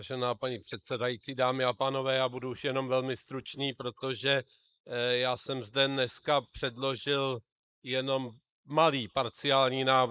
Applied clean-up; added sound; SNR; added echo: neural mask model Resemble Enhance denoiser.